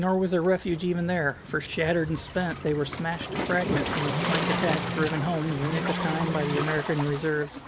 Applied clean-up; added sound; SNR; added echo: none; Waves, surf + Telephone; 4 dB; none.